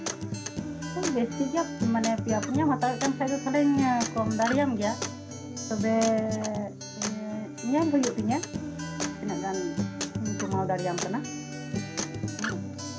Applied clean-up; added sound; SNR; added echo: none; Acoustic guitar; 4 dB; reverberation time 0.3 s.